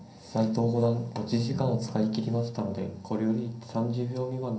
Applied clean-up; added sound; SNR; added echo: none; none; none; reverberation time 0.6 s.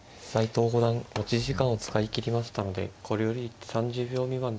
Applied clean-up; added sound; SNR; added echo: none; none; none; none.